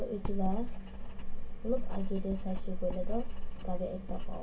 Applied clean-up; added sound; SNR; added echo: none; Writing; 1 dB; reverberation time 0.2 s.